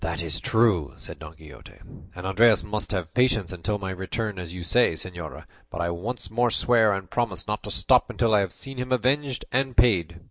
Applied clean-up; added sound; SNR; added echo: neural mask model Resemble Enhance denoiser.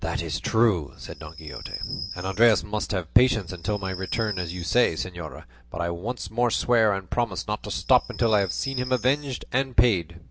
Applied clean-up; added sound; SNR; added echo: none; Chirp, tweet; 13 dB; none.